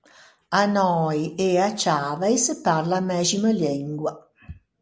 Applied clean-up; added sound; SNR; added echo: none; none; none; none.